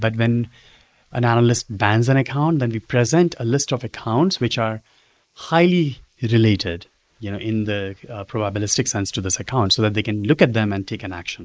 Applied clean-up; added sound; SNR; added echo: neural mask model Resemble Enhance denoiser.